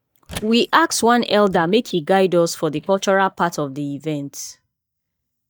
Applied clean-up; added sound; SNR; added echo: neural mask model DeepFilterNet 3.